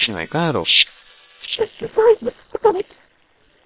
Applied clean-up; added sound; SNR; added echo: neural separator model SepFormer WHAM!.